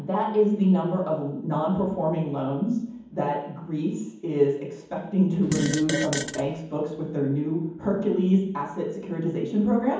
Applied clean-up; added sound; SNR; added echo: none; Fart; 5 dB; reverberation time 1.2 s.